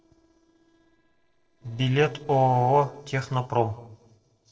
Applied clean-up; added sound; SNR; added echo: neural separator model SepFormer DNS4.